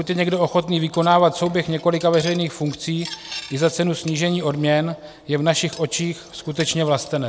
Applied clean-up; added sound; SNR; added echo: none; Cutlery, silverware; 20 dB; none.